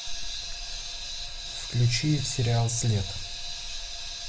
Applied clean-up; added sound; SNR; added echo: none; none; none; none.